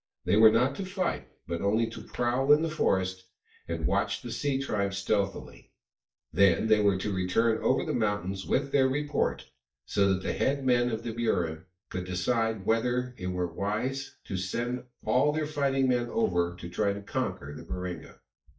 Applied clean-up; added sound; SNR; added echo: neural mask model DeepFilterNet 3.